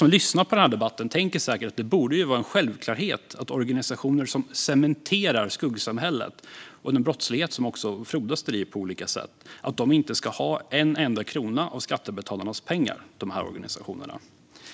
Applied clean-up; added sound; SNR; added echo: none; none; none; none.